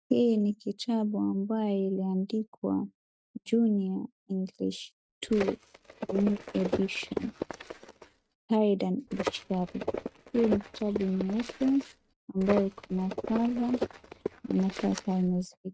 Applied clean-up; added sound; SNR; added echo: neural mask model RNNoise.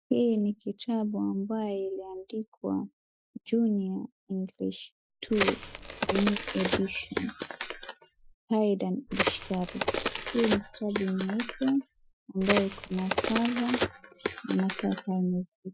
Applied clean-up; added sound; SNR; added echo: classical method Wiener filter.